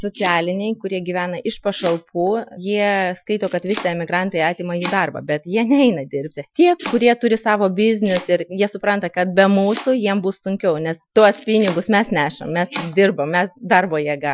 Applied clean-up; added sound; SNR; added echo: classical method Wiener filter.